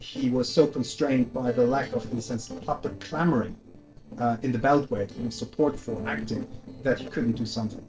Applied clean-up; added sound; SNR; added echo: neural separator model SepFormer DNS4.